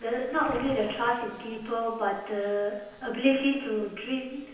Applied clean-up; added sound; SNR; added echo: none; Waves, surf; 20 dB; reverberation time 0.9 s.